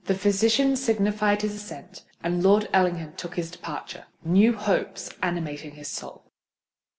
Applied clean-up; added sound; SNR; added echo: none; none; none; none.